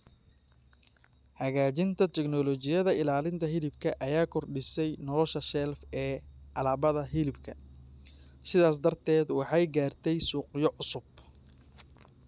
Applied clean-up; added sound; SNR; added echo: none; none; none; none.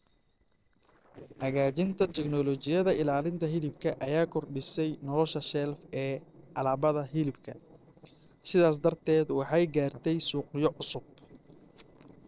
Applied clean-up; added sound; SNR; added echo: neural separator model SepFormer DNS4.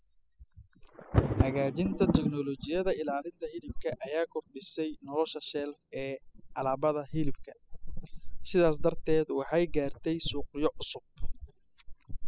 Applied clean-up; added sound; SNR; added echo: classical method spectral subtraction.